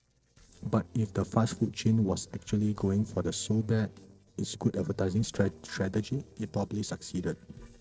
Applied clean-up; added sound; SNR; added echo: neural separator model SepFormer DNS4.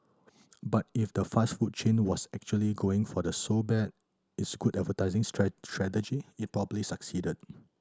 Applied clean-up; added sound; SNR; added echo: none; none; none; none.